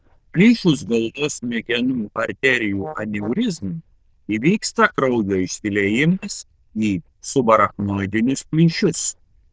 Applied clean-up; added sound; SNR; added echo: neural diffusion model UNIVERSE++.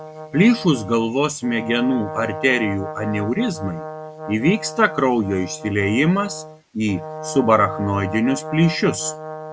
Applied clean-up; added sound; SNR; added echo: none; Brass instrument; 12 dB; none.